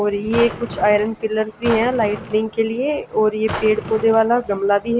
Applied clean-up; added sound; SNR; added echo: none; Drawer open or close; 12 dB; none.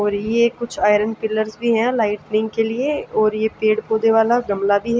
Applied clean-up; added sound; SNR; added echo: none; none; none; none.